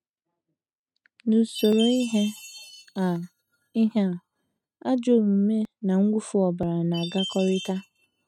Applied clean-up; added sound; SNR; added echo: neural mask model RNNoise.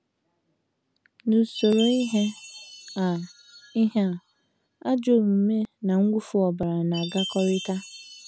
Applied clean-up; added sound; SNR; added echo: none; Chime; 16 dB; none.